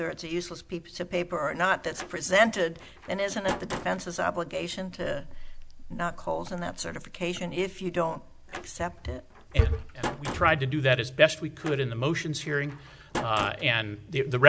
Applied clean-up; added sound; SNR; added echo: none; Slam; 12 dB; none.